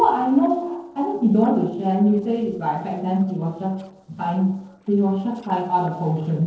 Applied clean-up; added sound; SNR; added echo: neural separator model SepFormer DNS4.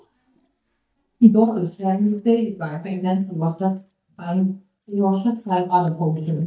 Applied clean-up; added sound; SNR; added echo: neural mask model DeepFilterNet 3.